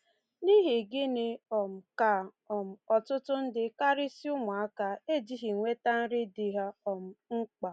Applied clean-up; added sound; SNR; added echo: none; none; none; none.